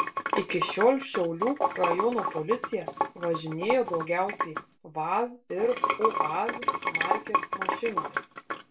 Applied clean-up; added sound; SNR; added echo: none; Sink (filling or washing) / Water; 2 dB; reverberation time 0.2 s.